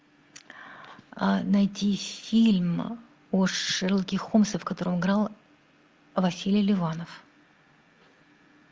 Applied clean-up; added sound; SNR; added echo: none; none; none; none.